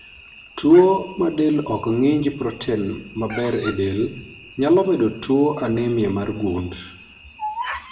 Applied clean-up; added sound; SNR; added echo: none; Bird vocalization, bird call, bird song; 17 dB; reverberation time 0.8 s.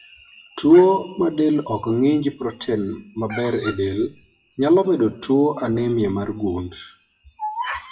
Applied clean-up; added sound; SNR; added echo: classical method WPE with log-MMSE.